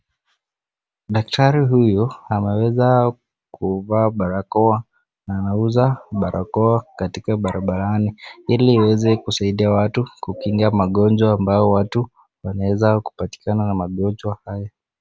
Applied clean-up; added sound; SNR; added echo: none; none; none; none.